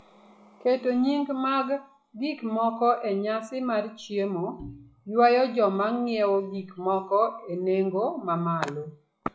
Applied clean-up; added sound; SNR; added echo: classical method log-MMSE.